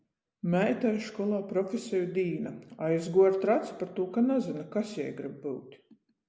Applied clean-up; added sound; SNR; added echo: none; none; none; none.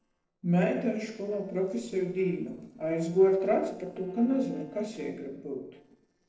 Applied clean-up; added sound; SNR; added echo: neural separator model SepFormer DNS4.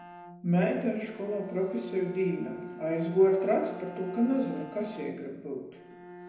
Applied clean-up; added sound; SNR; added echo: none; Bowed string instrument; 15 dB; reverberation time 0.8 s.